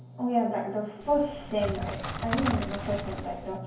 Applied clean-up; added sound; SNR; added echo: none; Crackle; 5 dB; reverberation time 0.9 s.